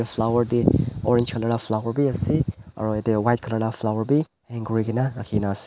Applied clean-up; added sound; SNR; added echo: none; none; none; none.